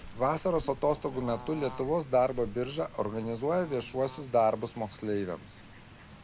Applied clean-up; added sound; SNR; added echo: none; Bird / Fowl; 15 dB; none.